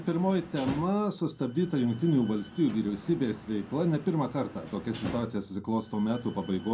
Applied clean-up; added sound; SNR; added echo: none; Slam; 14 dB; reverberation time 0.3 s.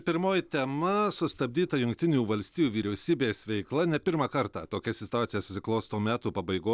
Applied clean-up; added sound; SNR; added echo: none; none; none; none.